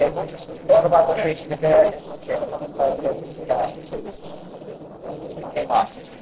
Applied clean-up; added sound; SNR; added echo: neural separator model SepFormer DNS4.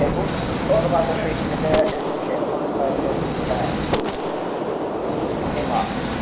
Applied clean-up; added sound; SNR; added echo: none; Gunshot, gunfire; -3 dB; reverberation time 0.8 s.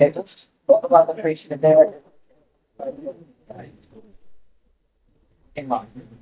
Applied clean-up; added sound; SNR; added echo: neural mask model DeepFilterNet 3.